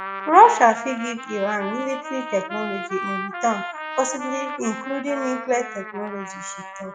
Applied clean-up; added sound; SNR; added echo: classical method log-MMSE.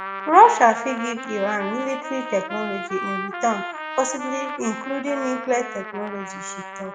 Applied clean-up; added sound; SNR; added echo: none; Trumpet; 9 dB; none.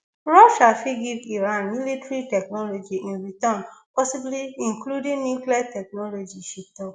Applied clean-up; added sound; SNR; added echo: none; none; none; none.